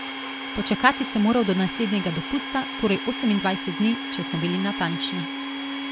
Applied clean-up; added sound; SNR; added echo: none; Domestic sounds, home sounds; 6 dB; none.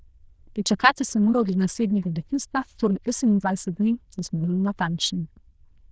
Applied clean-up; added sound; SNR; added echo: neural diffusion model UNIVERSE++.